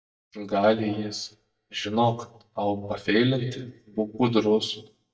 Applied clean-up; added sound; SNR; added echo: neural mask model DeepFilterNet 3.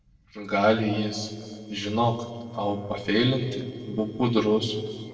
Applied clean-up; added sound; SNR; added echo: neural separator model SepFormer DNS4.